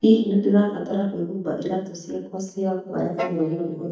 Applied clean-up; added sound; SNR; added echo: neural mask model DeepFilterNet 3.